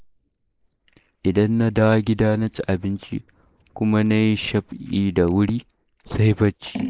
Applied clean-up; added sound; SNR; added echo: neural mask model Resemble Enhance denoiser.